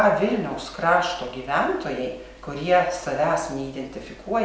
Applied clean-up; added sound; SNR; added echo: none; none; none; none.